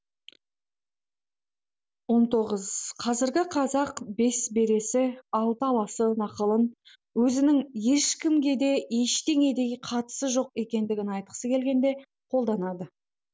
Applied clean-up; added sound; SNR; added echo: none; none; none; none.